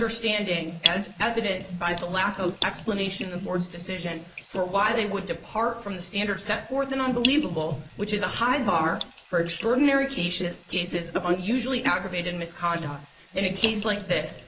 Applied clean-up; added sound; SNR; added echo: neural mask model Resemble Enhance denoiser.